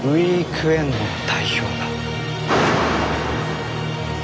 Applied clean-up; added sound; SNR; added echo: none; none; none; none.